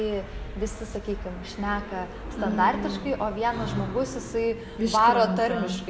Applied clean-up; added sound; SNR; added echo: none; none; none; none.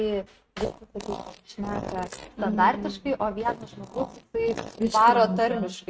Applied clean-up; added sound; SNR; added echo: neural mask model RNNoise.